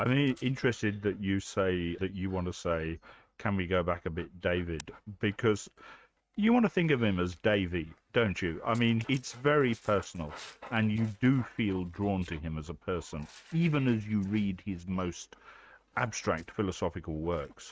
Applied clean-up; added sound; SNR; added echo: neural mask model RNNoise.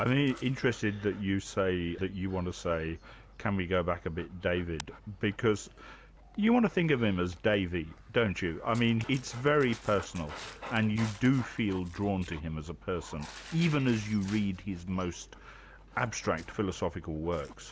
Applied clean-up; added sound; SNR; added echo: none; Dog; 19 dB; none.